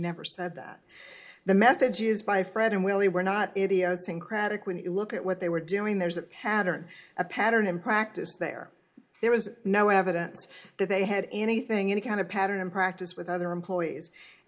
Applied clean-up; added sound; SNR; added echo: none; none; none; reverberation time 0.2 s.